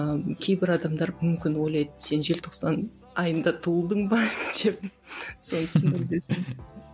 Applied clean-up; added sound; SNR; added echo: none; none; none; none.